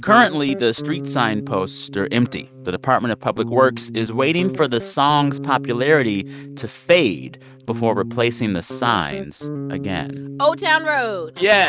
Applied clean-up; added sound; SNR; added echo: neural mask model RNNoise.